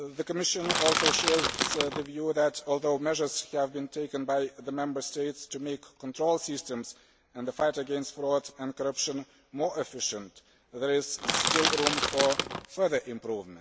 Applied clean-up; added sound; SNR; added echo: none; Crushing; -3 dB; none.